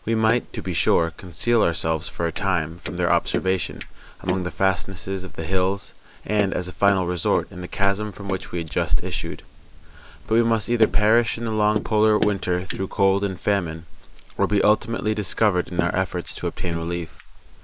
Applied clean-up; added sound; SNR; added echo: neural mask model Resemble Enhance denoiser.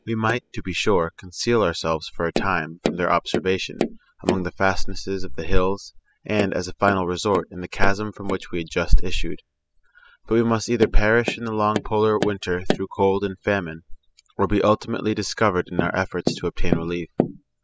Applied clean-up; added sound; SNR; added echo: classical method spectral subtraction.